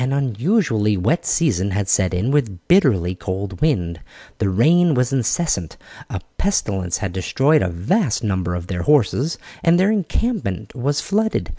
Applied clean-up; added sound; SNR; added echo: none; none; none; none.